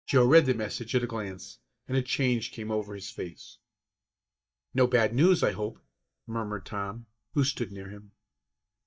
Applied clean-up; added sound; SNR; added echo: neural mask model DeepFilterNet 3.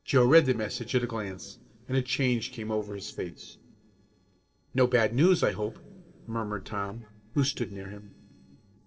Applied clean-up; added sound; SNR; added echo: neural separator model SepFormer DNS4.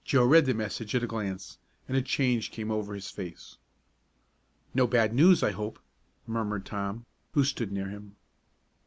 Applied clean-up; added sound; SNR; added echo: none; none; none; none.